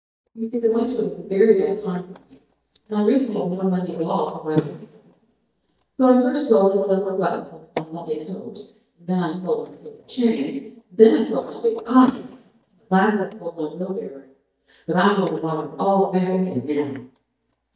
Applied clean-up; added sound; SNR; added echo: neural mask model DeepFilterNet 3.